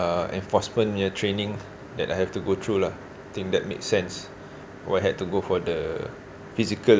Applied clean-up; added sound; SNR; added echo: none; none; none; none.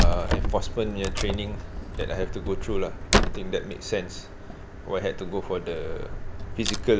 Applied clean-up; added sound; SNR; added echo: none; Wood; -3 dB; none.